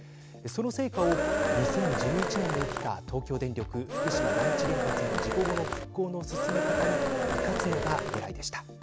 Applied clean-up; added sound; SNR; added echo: none; Cheering; -4 dB; none.